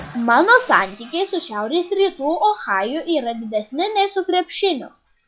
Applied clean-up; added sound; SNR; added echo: classical method log-MMSE.